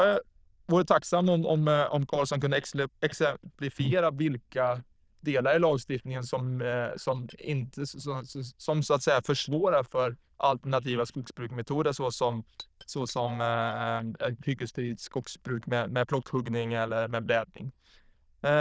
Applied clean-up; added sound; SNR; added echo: neural diffusion model UNIVERSE++.